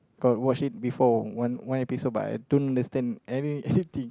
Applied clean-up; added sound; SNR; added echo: none; none; none; none.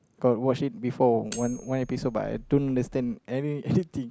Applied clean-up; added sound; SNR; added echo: none; Cutlery, silverware; 18 dB; none.